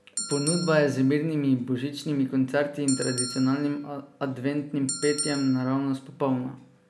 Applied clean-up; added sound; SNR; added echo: none; Bell; 11 dB; none.